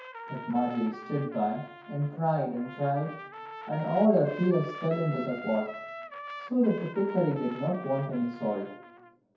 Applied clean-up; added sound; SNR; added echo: none; Trumpet; 14 dB; reverberation time 0.6 s.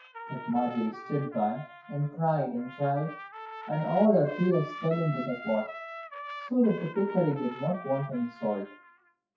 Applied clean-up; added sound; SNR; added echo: classical method WPE with log-MMSE.